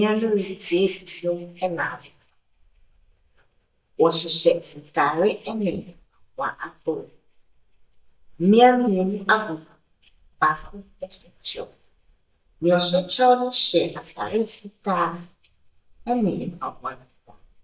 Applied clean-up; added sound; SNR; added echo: neural mask model DeepFilterNet 3.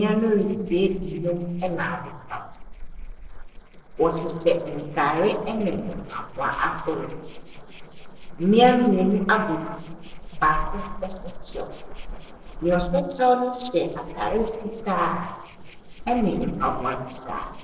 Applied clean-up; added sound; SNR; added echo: neural separator model SepFormer DNS4.